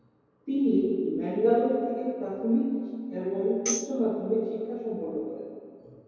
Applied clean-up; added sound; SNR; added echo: none; Tambourine; 9 dB; reverberation time 2.2 s.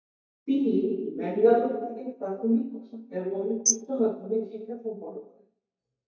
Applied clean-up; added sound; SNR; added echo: neural mask model DeepFilterNet 3.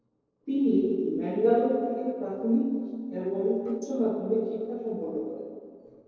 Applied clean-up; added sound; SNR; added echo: neural separator model SepFormer DNS4.